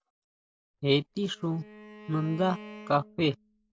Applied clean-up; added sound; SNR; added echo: none; Bowed string instrument; 17 dB; none.